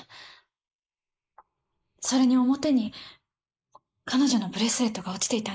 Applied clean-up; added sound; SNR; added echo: neural mask model Resemble Enhance denoiser.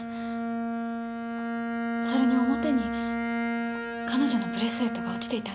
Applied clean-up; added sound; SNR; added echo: none; Bowed string instrument; 0 dB; none.